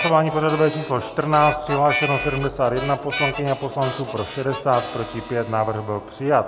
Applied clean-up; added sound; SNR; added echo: none; Harmonica; 10 dB; none.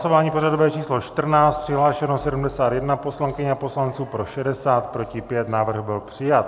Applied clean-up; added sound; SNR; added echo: none; none; none; none.